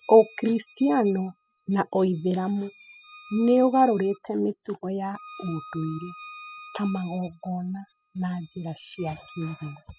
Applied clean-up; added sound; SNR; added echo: classical method spectral subtraction.